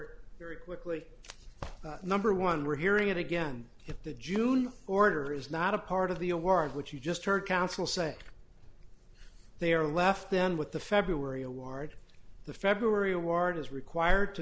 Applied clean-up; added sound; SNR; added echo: none; none; none; none.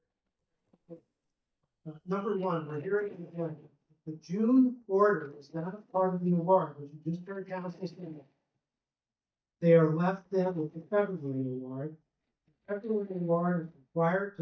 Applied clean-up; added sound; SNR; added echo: neural mask model DeepFilterNet 3.